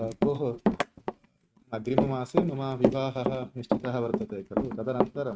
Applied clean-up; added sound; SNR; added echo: neural mask model RNNoise.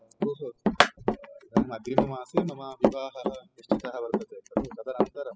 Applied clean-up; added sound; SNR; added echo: classical method spectral subtraction.